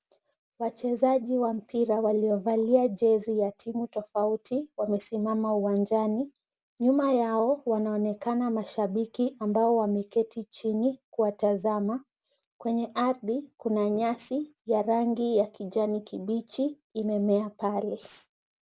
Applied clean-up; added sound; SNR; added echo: none; none; none; none.